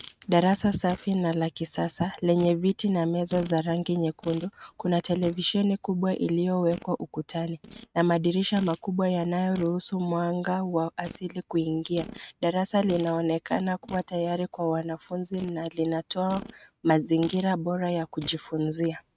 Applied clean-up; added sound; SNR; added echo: neural mask model RNNoise.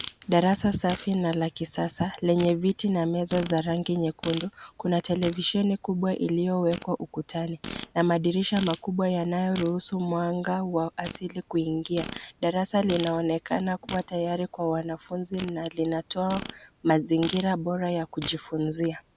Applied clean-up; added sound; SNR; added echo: none; Fart; 16 dB; none.